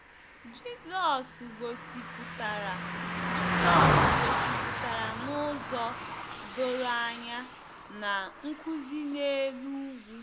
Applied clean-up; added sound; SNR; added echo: none; Car passing by; -2 dB; none.